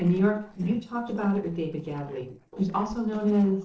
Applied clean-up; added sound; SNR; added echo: neural separator model SepFormer DNS4.